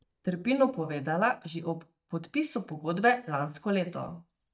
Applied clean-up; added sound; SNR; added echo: neural mask model DeepFilterNet 3.